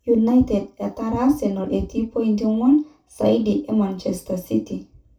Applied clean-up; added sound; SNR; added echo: none; none; none; reverberation time 0.2 s.